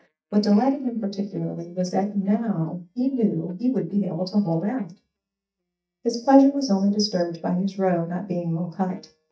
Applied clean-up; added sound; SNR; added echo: neural mask model DeepFilterNet 3.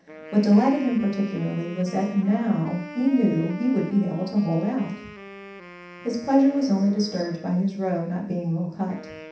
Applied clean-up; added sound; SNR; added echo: none; Wind instrument, woodwind instrument; 18 dB; reverberation time 0.7 s.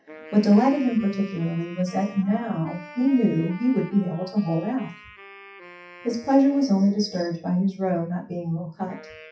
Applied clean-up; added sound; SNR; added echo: classical method WPE with log-MMSE.